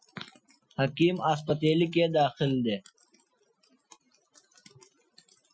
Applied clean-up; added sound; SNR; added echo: classical method Wiener filter.